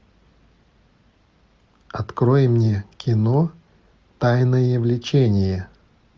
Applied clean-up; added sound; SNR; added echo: none; none; none; none.